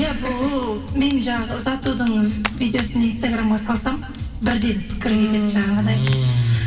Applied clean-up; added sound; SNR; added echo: none; Fire; 16 dB; reverberation time 2.4 s.